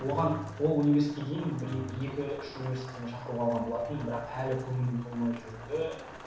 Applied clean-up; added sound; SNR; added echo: none; Rain; 16 dB; reverberation time 0.6 s.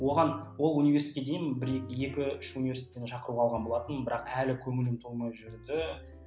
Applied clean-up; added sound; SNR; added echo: none; none; none; none.